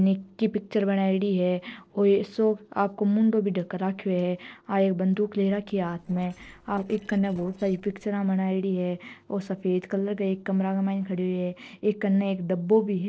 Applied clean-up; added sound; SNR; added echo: neural separator model SepFormer DNS4.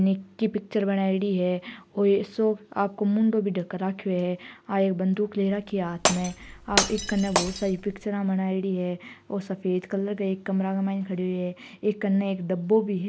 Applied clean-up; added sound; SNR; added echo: none; Glass; 3 dB; none.